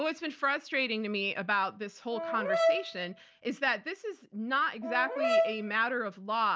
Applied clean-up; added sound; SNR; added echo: none; Brass instrument; 0 dB; none.